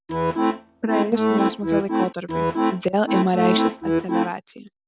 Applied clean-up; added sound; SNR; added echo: none; Accordion; -3 dB; none.